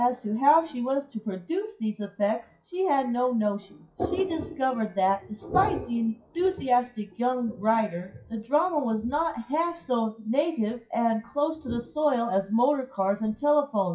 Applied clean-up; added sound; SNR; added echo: classical method WPE with log-MMSE.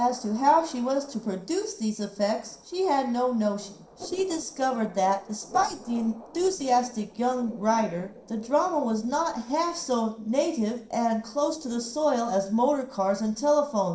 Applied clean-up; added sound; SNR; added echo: neural separator model SepFormer DNS4.